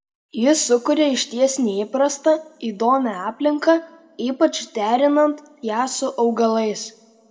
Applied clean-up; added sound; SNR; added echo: none; none; none; reverberation time 1.1 s.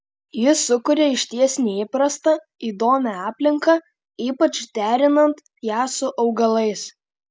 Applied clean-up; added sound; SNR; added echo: none; none; none; none.